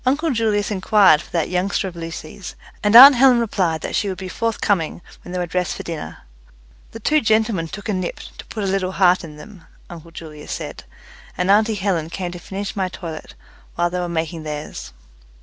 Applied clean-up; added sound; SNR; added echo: none; none; none; none.